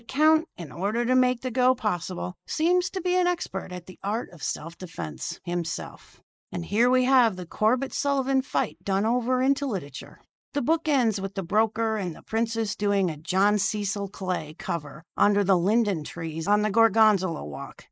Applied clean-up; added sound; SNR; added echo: neural mask model Resemble Enhance denoiser.